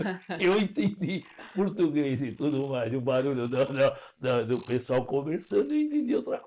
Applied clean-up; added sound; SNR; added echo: neural mask model Resemble Enhance denoiser.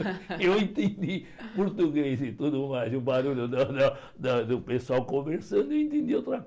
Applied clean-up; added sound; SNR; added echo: none; none; none; none.